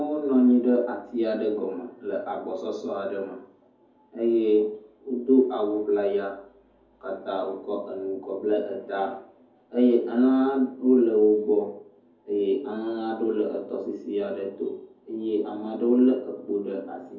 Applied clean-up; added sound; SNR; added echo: none; none; none; reverberation time 0.5 s.